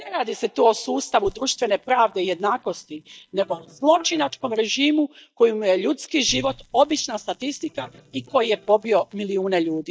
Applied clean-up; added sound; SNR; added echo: neural mask model DeepFilterNet 3.